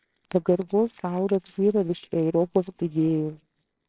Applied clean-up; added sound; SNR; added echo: neural separator model SepFormer WHAMR!.